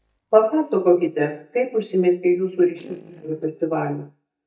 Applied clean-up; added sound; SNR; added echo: neural mask model DeepFilterNet 3.